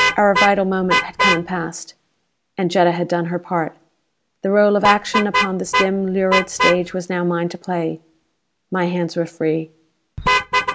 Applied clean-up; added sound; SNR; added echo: none; Vehicle horn, car horn, honking; 3 dB; none.